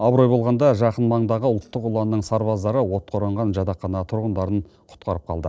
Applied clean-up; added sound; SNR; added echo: neural separator model SepFormer DNS4.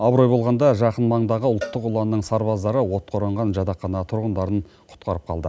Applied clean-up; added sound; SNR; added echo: none; Cowbell; 20 dB; none.